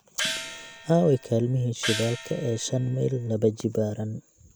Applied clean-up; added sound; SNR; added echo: none; Gong; 9 dB; none.